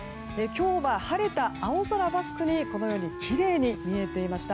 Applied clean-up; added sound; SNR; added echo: none; Wind instrument, woodwind instrument; 11 dB; none.